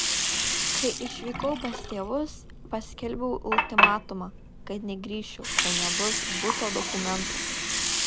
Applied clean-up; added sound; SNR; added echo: none; Water; -4 dB; none.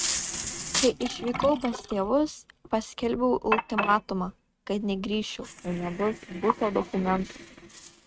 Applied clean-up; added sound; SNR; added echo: neural mask model RNNoise.